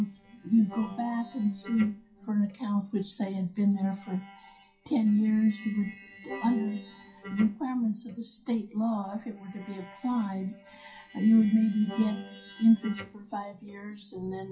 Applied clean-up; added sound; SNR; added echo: classical method WPE with log-MMSE.